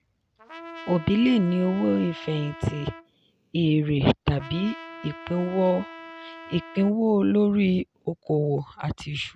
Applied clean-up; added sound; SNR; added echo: none; Trumpet; 17 dB; none.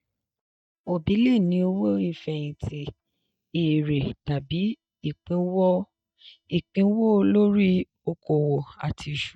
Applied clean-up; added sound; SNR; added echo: neural mask model DeepFilterNet 3.